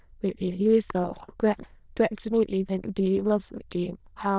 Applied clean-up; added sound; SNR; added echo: neural diffusion model UNIVERSE++.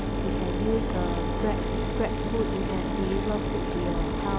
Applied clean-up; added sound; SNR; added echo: none; Mechanisms; -4 dB; none.